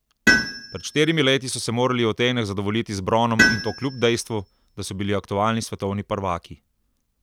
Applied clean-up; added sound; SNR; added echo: none; Tools; 3 dB; none.